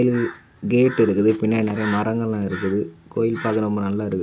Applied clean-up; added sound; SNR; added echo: none; none; none; none.